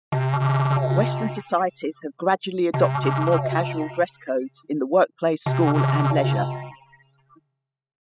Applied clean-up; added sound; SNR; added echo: classical method spectral subtraction.